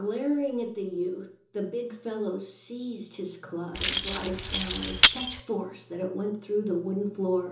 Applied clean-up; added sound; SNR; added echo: none; Keys jangling; -5 dB; reverberation time 0.6 s.